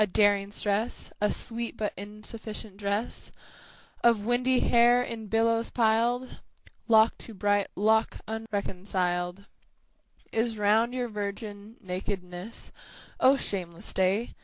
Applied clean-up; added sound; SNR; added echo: none; none; none; none.